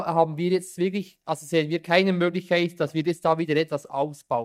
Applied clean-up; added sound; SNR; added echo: neural mask model DeepFilterNet 3.